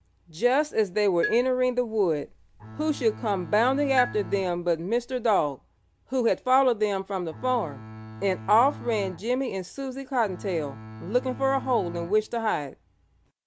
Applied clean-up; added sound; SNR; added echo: none; Marimba, xylophone + Bowed string instrument; 13 dB; none.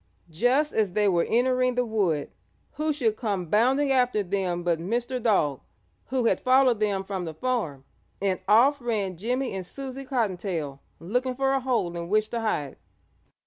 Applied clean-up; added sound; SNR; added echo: none; none; none; none.